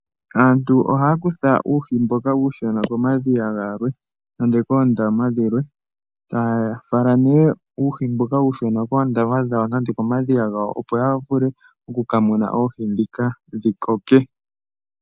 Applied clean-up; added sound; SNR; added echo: none; none; none; none.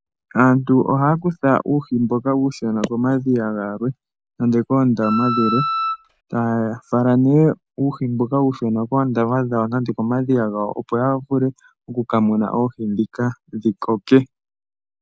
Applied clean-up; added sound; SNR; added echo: none; Wind instrument, woodwind instrument; 4 dB; none.